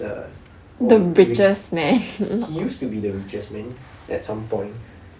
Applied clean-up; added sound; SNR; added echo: none; none; none; none.